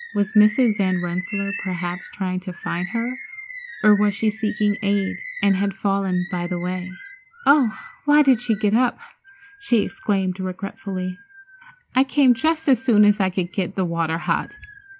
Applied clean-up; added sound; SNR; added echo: none; Bird; 16 dB; none.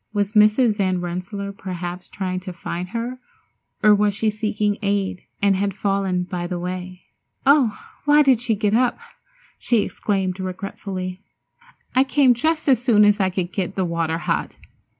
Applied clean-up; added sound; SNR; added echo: none; none; none; none.